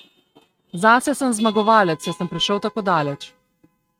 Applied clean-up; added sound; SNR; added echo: neural mask model RNNoise.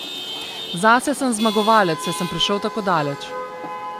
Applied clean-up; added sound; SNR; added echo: none; Chatter / Traffic noise, roadway noise / Vehicle horn, car horn, honking / Engine; 9 dB; none.